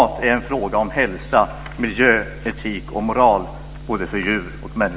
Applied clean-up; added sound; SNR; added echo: none; none; none; none.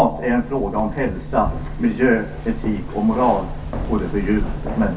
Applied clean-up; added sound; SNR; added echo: none; Keys jangling; 7 dB; reverberation time 0.3 s.